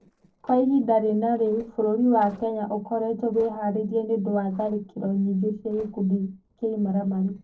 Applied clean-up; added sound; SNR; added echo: neural separator model SepFormer DNS4.